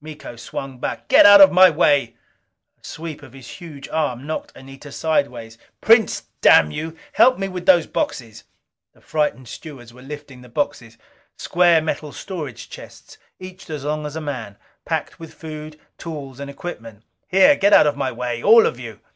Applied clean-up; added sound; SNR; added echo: none; none; none; none.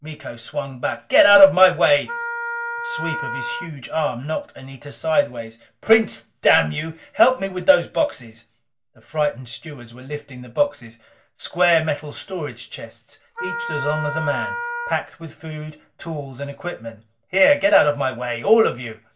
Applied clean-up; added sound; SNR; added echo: none; Wind instrument, woodwind instrument; 6 dB; reverberation time 0.2 s.